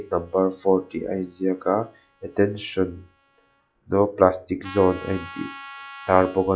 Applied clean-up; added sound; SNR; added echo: classical method log-MMSE.